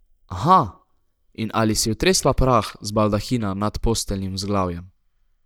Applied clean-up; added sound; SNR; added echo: neural mask model DeepFilterNet 3.